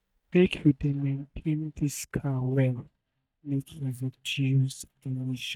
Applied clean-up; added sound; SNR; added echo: neural mask model DeepFilterNet 3.